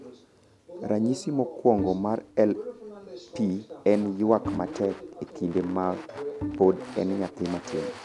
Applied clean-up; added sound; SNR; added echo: none; Bowed string instrument; 12 dB; none.